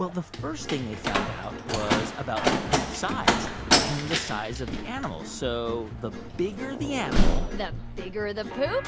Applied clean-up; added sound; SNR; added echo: none; Slam; -3 dB; none.